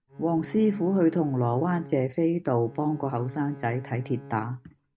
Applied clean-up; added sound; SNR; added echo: none; Bowed string instrument; 18 dB; none.